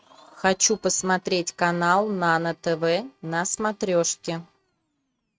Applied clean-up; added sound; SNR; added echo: neural mask model RNNoise.